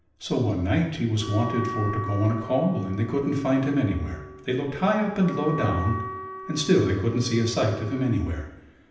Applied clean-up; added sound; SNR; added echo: none; Wind instrument, woodwind instrument; 12 dB; reverberation time 0.9 s.